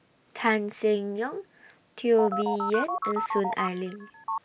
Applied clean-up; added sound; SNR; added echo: none; Telephone; 3 dB; none.